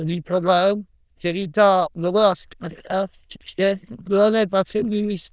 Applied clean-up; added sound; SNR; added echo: neural diffusion model UNIVERSE++.